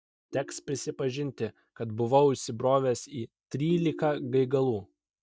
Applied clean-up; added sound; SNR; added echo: neural mask model DeepFilterNet 3.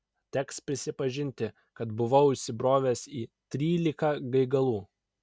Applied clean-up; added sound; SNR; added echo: none; none; none; none.